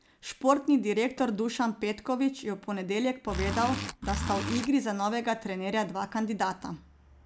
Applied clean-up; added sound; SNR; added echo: none; Zipper (clothing); 4 dB; none.